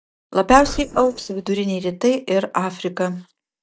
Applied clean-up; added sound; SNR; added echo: neural mask model DeepFilterNet 3.